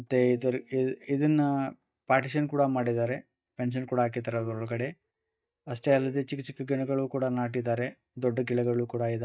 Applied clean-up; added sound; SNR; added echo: neural mask model DeepFilterNet 3.